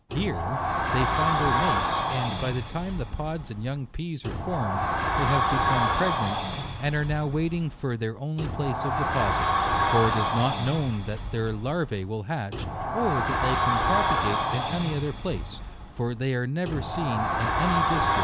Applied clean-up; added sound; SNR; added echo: none; Sliding door; -2 dB; none.